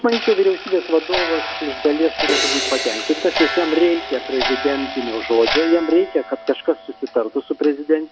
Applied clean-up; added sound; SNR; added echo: none; Crash cymbal + Clock; 6 dB; none.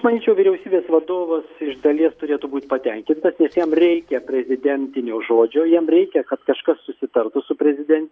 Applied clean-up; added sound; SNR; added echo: none; none; none; none.